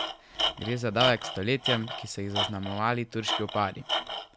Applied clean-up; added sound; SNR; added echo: none; Tools; 3 dB; none.